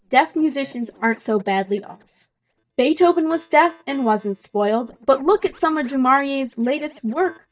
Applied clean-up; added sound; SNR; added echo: neural mask model DeepFilterNet 3.